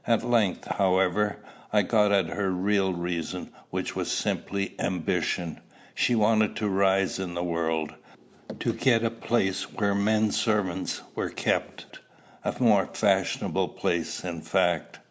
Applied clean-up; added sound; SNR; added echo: none; none; none; none.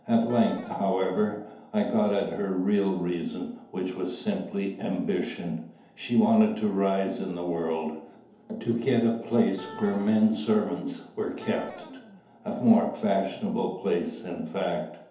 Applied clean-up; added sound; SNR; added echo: none; Wind instrument, woodwind instrument; 19 dB; reverberation time 2.2 s.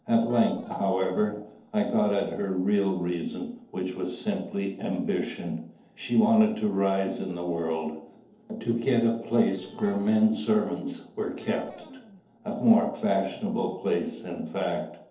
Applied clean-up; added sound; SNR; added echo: neural separator model SepFormer DNS4.